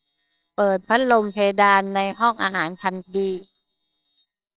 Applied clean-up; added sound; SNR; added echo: neural separator model SepFormer WHAMR!.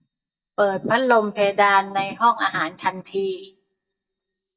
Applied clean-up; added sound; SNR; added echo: neural mask model DeepFilterNet 3.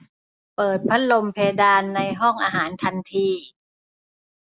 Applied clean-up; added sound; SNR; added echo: none; none; none; none.